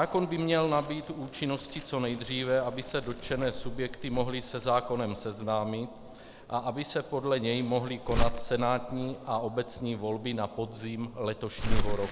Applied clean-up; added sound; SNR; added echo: none; Crumpling, crinkling; 4 dB; none.